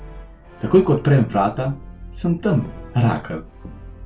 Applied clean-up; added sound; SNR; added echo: none; Brass instrument; 17 dB; none.